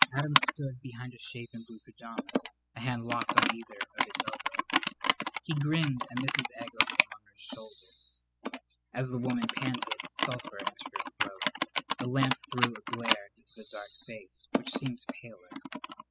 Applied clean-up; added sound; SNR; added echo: classical method spectral subtraction.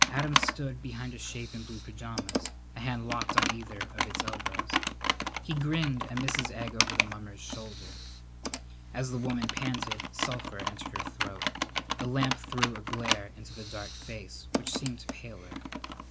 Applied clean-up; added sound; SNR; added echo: none; Computer keyboard; -3 dB; none.